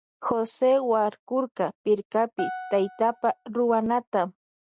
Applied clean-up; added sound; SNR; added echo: none; Piano; 13 dB; none.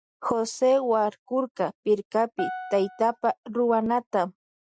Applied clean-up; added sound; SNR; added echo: classical method Wiener filter.